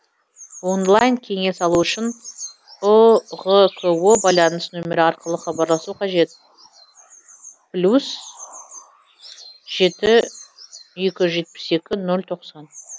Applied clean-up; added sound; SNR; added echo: none; Bird vocalization, bird call, bird song; 18 dB; none.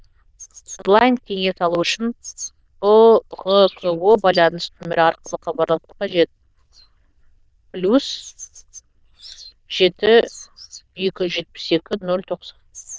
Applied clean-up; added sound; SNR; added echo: neural diffusion model UNIVERSE++.